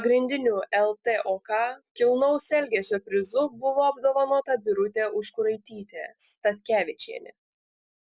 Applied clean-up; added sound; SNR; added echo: none; none; none; none.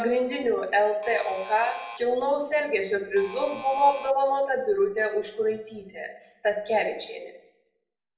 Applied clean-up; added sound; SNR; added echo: none; Alarm; 14 dB; reverberation time 0.6 s.